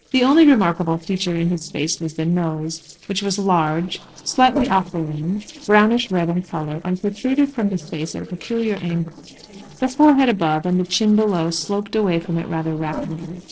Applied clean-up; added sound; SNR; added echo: neural separator model SepFormer DNS4.